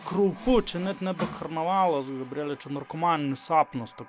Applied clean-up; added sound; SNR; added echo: none; Water tap, faucet; 16 dB; none.